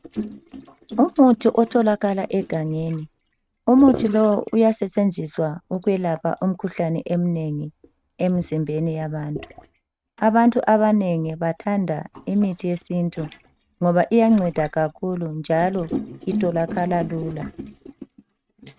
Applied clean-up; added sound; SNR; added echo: neural mask model RNNoise.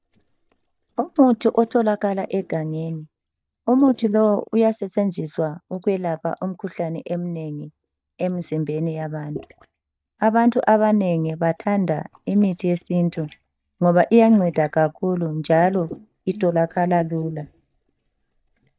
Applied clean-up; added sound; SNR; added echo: neural mask model DeepFilterNet 3.